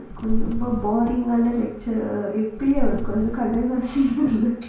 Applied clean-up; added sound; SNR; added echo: none; Car; 4 dB; reverberation time 0.5 s.